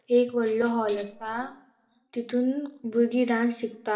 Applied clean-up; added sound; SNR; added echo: none; Tambourine; 6 dB; reverberation time 0.9 s.